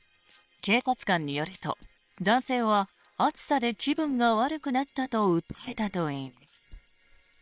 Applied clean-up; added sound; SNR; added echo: neural separator model SepFormer WHAM!.